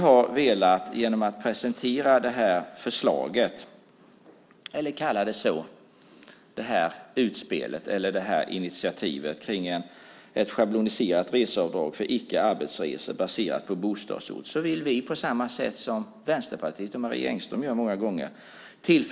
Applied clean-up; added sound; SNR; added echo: none; none; none; none.